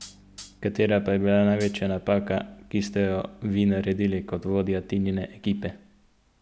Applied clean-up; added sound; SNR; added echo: none; Hi-hat; 17 dB; none.